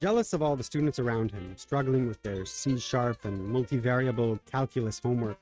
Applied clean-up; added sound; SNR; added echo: neural mask model RNNoise.